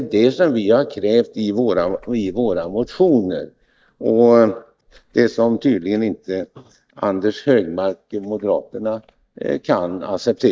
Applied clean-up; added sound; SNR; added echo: neural mask model DeepFilterNet 3.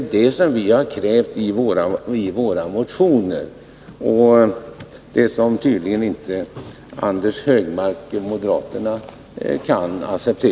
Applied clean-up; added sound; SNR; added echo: none; none; none; none.